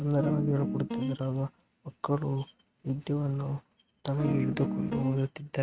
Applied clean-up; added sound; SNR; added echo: neural mask model RNNoise.